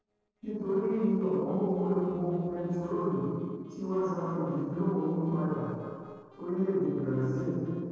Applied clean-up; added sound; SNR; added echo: neural separator model SepFormer DNS4.